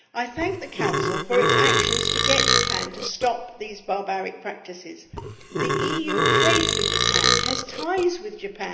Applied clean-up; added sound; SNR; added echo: none; Burping, eructation; -5 dB; reverberation time 0.8 s.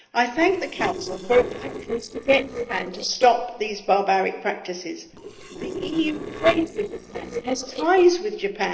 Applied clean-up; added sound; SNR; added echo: neural separator model SepFormer DNS4.